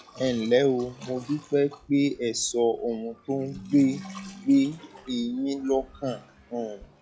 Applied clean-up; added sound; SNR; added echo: classical method log-MMSE.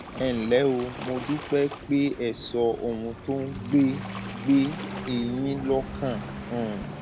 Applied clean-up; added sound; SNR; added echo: none; Waves, surf; 10 dB; none.